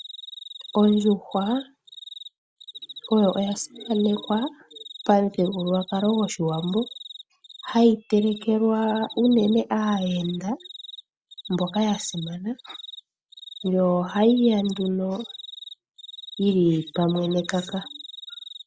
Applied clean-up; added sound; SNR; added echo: none; Cricket; 17 dB; none.